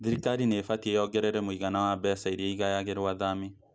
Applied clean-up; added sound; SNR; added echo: none; none; none; none.